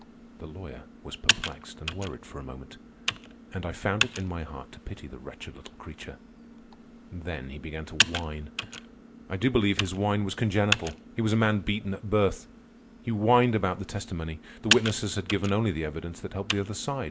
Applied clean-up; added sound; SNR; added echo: none; Computer keyboard; 5 dB; none.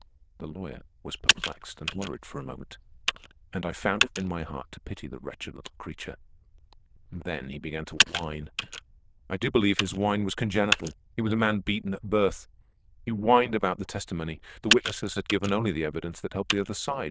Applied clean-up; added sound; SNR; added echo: neural diffusion model UNIVERSE++.